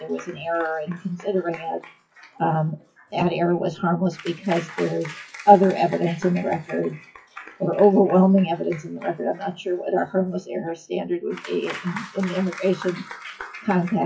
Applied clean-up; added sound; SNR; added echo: classical method WPE with log-MMSE.